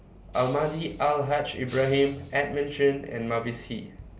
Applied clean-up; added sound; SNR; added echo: none; Shatter; 18 dB; none.